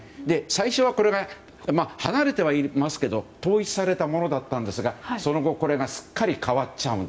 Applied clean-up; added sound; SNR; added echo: none; none; none; none.